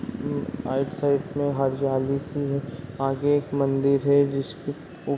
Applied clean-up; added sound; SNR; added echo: none; none; none; none.